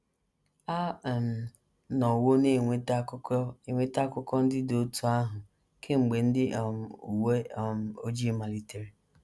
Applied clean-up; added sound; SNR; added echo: none; none; none; none.